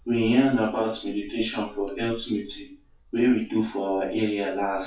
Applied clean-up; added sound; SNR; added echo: classical method WPE with log-MMSE.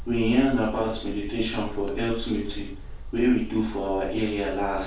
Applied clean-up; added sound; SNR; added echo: none; Tick; 9 dB; reverberation time 0.4 s.